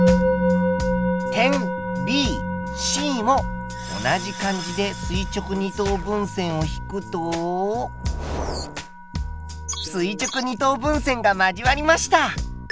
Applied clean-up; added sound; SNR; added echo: none; Musical instrument; 4 dB; none.